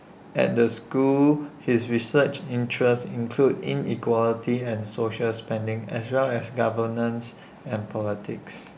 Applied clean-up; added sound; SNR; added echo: none; none; none; none.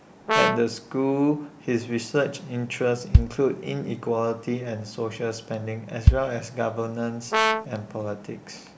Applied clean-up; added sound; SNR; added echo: none; Brass instrument + Bass drum; -2 dB; none.